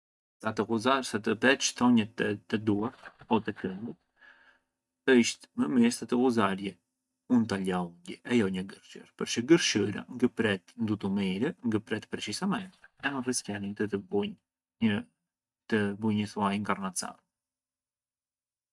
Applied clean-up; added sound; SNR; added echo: neural mask model DeepFilterNet 3.